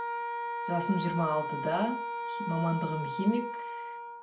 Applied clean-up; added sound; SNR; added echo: none; Wind instrument, woodwind instrument; 3 dB; reverberation time 0.3 s.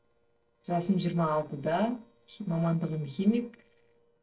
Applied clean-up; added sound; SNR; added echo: neural separator model SepFormer DNS4.